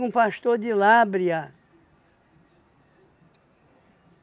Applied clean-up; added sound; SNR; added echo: none; none; none; none.